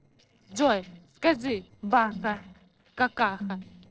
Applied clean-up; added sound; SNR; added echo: neural separator model SepFormer DNS4.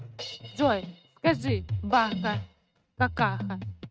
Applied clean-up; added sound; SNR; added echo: neural mask model RNNoise.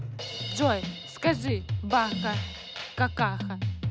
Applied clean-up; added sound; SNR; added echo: none; Drum kit; 2 dB; none.